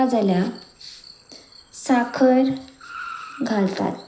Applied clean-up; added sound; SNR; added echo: none; Car; 20 dB; reverberation time 0.5 s.